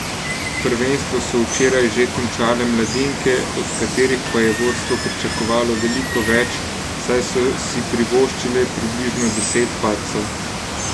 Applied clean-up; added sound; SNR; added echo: none; Water; 4 dB; none.